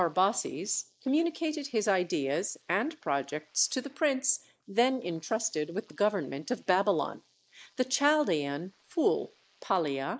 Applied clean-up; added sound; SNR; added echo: neural mask model Resemble Enhance denoiser.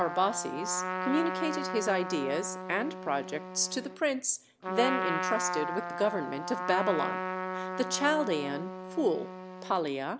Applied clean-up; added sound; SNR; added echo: none; Trumpet; 4 dB; none.